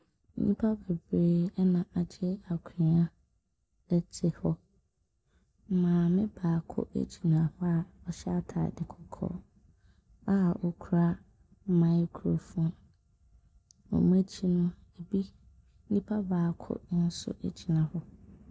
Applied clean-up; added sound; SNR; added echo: none; none; none; none.